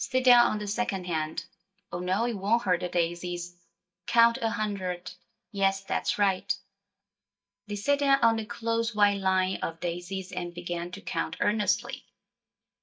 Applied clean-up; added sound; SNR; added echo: neural mask model DeepFilterNet 3.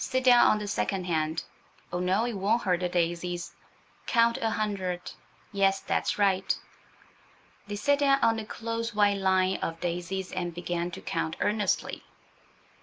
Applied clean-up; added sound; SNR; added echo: none; none; none; none.